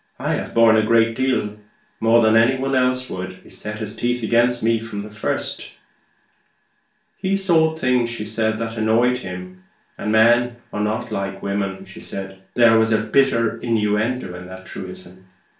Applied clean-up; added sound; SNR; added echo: none; none; none; reverberation time 0.3 s.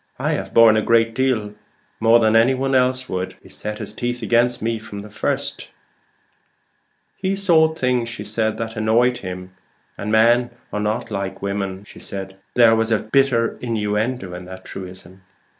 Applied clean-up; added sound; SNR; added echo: none; none; none; none.